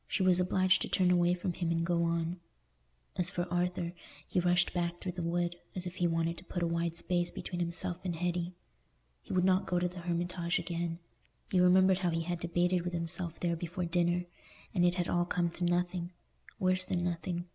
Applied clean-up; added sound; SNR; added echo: none; none; none; none.